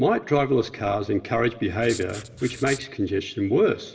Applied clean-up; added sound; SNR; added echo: none; Writing; 15 dB; reverberation time 1.3 s.